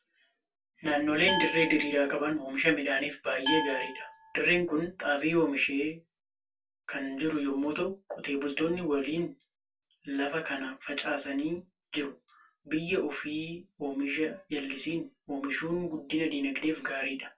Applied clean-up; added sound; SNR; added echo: none; Glass; 6 dB; reverberation time 0.2 s.